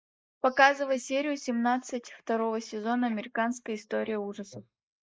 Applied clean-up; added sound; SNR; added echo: neural mask model Resemble Enhance denoiser.